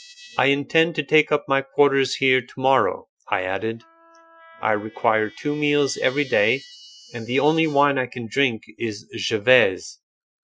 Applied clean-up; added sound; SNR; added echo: classical method Wiener filter.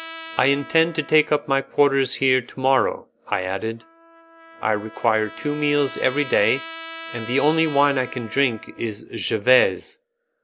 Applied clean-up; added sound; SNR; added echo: none; Trumpet; 17 dB; none.